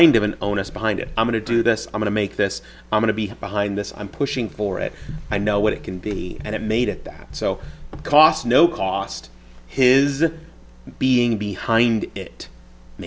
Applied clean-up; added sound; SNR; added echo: none; none; none; none.